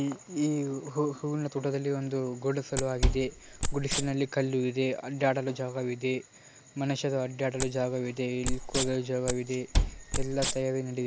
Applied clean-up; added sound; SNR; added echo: none; Cupboard open or close + Wild animals; 0 dB; none.